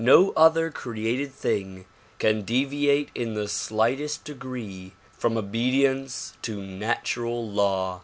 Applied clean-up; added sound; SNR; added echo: none; none; none; none.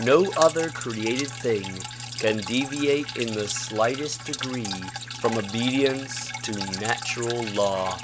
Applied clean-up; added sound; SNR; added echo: none; Drip; 9 dB; none.